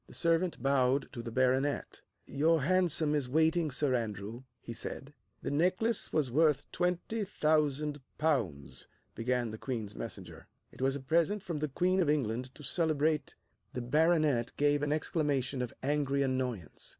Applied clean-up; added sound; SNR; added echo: none; none; none; none.